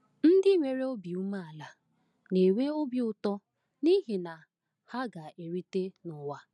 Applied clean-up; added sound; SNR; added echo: none; none; none; none.